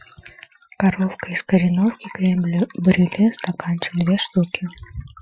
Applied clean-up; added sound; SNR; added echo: classical method Wiener filter.